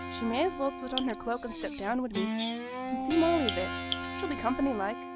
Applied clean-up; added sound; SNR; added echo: none; Guitar + Drip; 4 dB; none.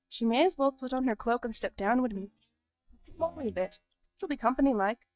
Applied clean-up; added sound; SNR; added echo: neural mask model DeepFilterNet 3.